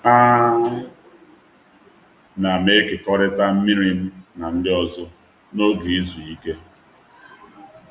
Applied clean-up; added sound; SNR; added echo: none; none; none; none.